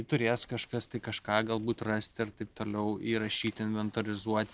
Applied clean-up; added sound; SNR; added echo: none; none; none; none.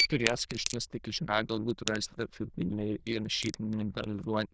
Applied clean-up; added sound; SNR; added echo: neural diffusion model UNIVERSE++.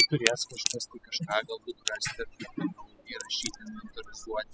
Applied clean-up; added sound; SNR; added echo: classical method spectral subtraction.